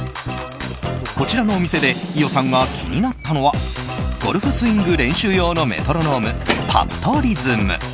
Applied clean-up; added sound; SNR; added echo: none; Squeak / Slam / Wood; 16 dB; none.